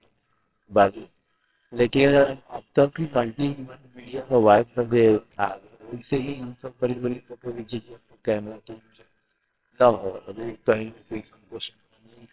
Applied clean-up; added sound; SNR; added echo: neural separator model SepFormer WHAMR!.